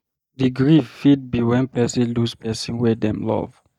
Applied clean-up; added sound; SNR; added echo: neural mask model DeepFilterNet 3.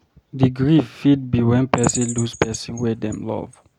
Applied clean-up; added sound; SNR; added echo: none; Bird vocalization, bird call, bird song; 13 dB; none.